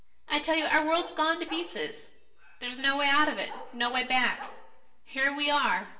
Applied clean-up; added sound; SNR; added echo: none; Bark; 19 dB; reverberation time 0.6 s.